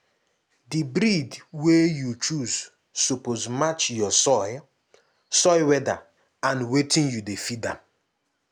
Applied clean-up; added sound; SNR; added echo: none; none; none; none.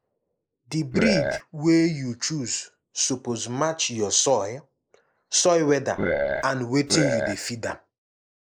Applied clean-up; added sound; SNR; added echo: neural mask model Resemble Enhance denoiser.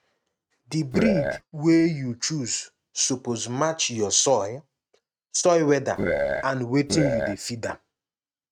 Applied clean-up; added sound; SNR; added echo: neural mask model RNNoise.